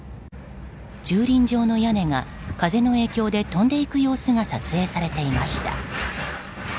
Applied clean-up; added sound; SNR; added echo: none; none; none; none.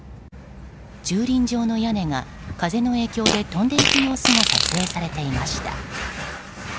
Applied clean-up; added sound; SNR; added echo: none; Fart; -2 dB; none.